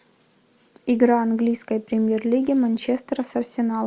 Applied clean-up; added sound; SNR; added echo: none; none; none; none.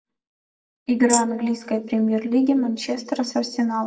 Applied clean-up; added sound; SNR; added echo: neural mask model DeepFilterNet 3.